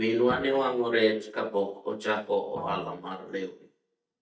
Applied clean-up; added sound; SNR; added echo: neural mask model DeepFilterNet 3.